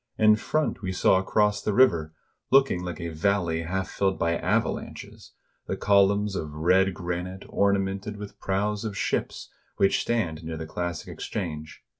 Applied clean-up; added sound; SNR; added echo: none; none; none; none.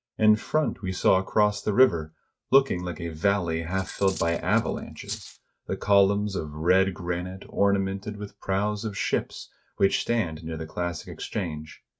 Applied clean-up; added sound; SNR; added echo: neural mask model RNNoise.